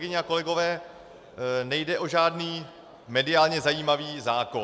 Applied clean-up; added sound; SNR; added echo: none; none; none; none.